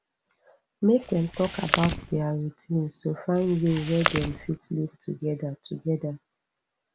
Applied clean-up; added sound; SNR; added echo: none; Chewing, mastication; 4 dB; none.